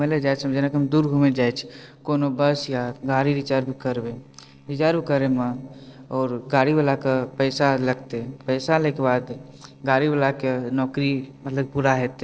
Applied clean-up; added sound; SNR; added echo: neural separator model SepFormer DNS4.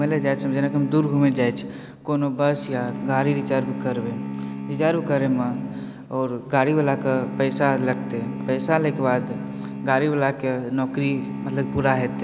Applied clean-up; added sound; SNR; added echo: none; Bowed string instrument; 8 dB; none.